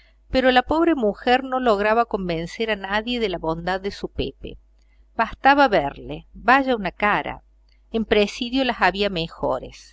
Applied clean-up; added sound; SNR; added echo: none; none; none; none.